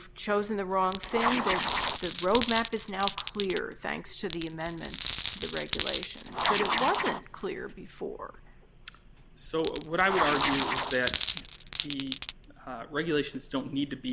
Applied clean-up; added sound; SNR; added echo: none; Glass + Writing; -3 dB; none.